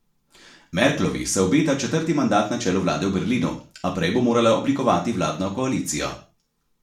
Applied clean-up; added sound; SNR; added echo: none; none; none; reverberation time 0.4 s.